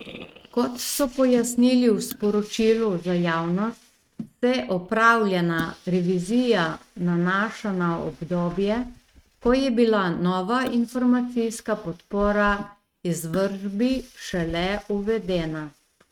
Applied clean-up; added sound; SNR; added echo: neural mask model RNNoise.